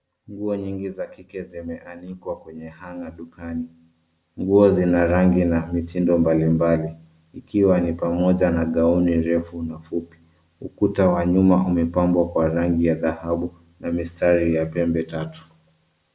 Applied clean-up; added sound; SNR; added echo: none; none; none; none.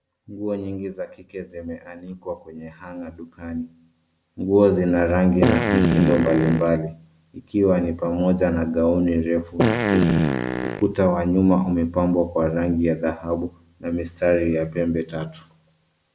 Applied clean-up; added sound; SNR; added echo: none; Fart; -1 dB; none.